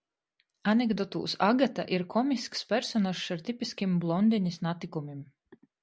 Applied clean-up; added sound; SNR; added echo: none; none; none; none.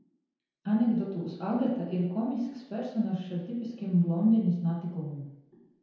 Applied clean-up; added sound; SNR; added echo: none; none; none; reverberation time 0.9 s.